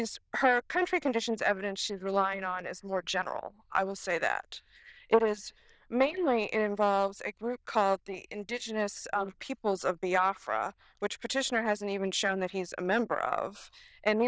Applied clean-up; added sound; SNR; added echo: neural diffusion model UNIVERSE++.